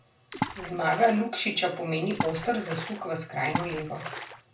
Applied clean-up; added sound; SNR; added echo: none; Water / Splash, splatter; 7 dB; reverberation time 0.2 s.